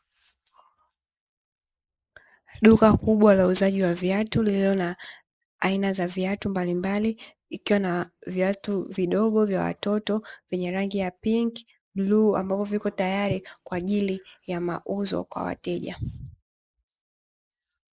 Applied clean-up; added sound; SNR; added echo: neural mask model Resemble Enhance denoiser.